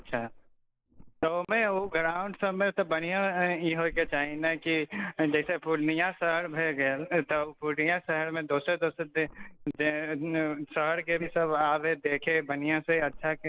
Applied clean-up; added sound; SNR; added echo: neural mask model Resemble Enhance denoiser.